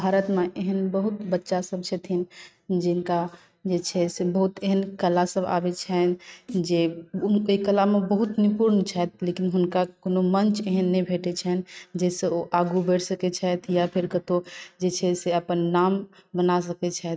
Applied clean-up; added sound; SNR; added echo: neural mask model RNNoise.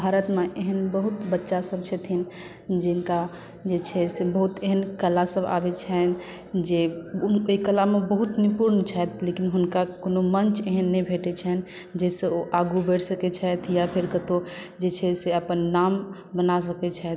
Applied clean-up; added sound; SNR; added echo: none; none; none; none.